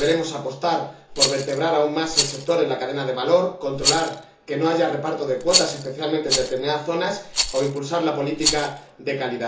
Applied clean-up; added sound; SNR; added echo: none; Rattle; 5 dB; reverberation time 0.7 s.